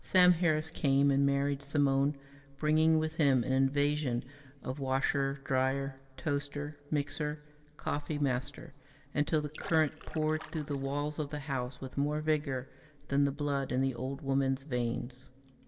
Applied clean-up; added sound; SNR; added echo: neural separator model SepFormer DNS4.